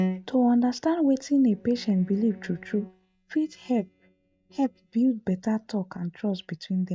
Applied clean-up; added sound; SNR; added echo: neural mask model DeepFilterNet 3.